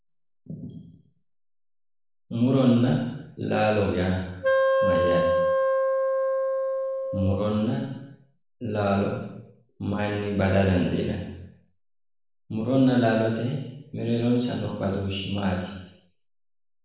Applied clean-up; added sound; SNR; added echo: none; Wind instrument, woodwind instrument; -3 dB; reverberation time 0.9 s.